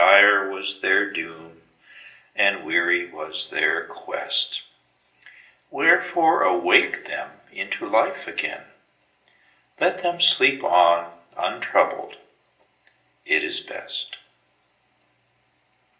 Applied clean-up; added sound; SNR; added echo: none; none; none; reverberation time 0.5 s.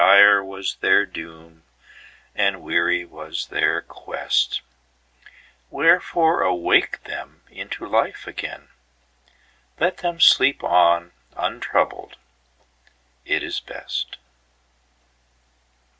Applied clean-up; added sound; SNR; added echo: none; none; none; none.